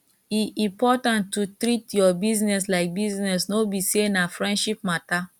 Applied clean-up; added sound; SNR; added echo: none; none; none; none.